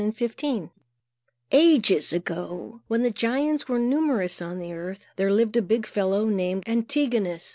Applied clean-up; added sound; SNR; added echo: none; none; none; none.